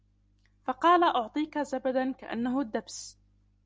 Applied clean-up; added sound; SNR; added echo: none; none; none; none.